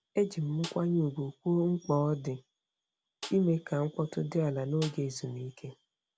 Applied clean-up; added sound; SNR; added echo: none; Snare drum; 19 dB; none.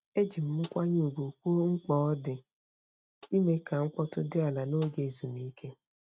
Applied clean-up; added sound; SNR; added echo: neural mask model RNNoise.